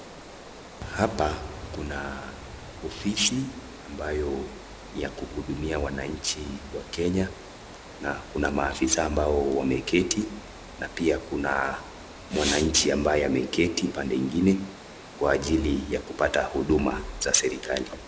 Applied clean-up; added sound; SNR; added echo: none; Water; 16 dB; none.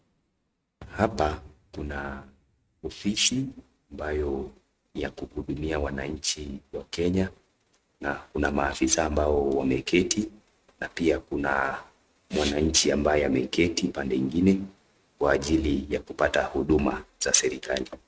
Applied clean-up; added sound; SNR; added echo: neural mask model RNNoise.